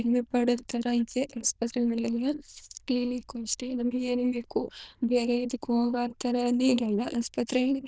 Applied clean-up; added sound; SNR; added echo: neural diffusion model UNIVERSE++.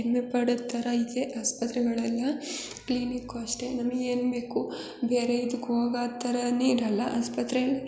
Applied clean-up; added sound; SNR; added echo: none; none; none; none.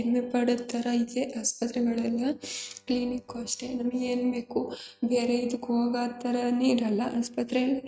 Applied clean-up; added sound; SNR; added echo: neural mask model RNNoise.